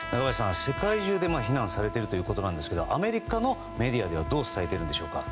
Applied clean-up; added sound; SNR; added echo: none; Trumpet; 10 dB; none.